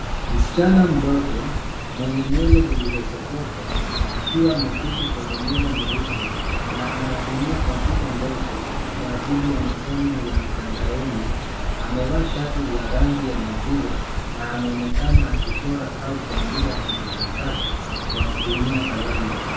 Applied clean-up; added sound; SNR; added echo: none; Chirp, tweet; -2 dB; reverberation time 0.5 s.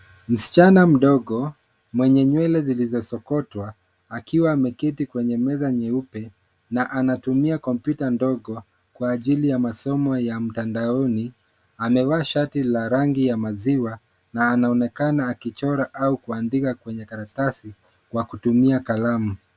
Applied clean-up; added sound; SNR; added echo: none; none; none; none.